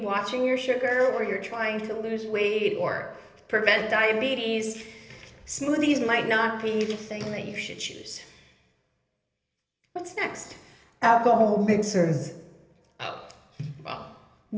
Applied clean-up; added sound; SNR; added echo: none; none; none; reverberation time 0.8 s.